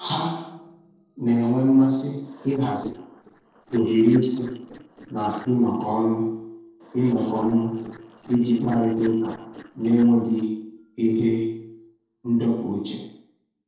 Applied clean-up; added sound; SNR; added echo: neural separator model SepFormer DNS4.